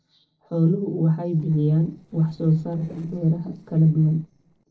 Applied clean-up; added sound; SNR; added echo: neural separator model SepFormer DNS4.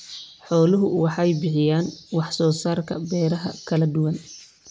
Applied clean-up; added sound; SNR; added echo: none; none; none; none.